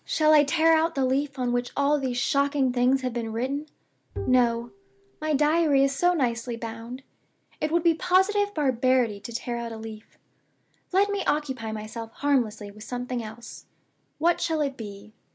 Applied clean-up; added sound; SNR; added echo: none; Bowed string instrument; 13 dB; none.